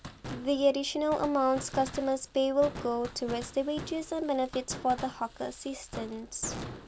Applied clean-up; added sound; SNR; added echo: none; Fireworks; 13 dB; none.